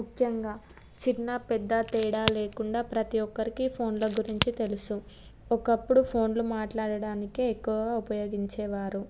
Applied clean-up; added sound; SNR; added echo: none; Crack; 9 dB; none.